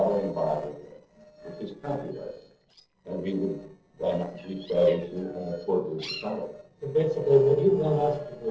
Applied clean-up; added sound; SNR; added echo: neural separator model SepFormer DNS4.